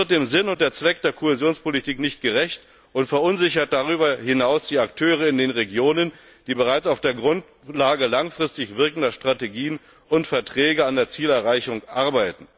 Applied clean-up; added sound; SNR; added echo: none; none; none; none.